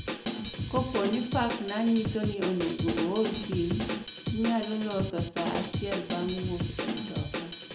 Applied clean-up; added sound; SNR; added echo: none; Drum kit; 3 dB; reverberation time 0.5 s.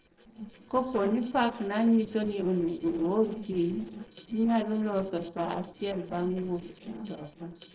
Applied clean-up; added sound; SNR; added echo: neural separator model SepFormer DNS4.